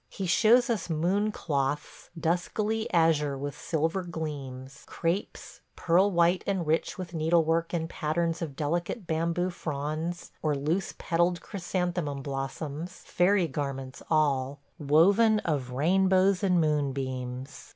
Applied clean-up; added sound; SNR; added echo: none; none; none; none.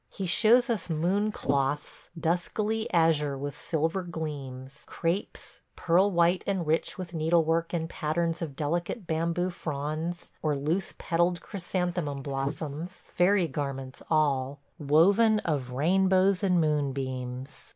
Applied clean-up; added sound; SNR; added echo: neural mask model Resemble Enhance denoiser.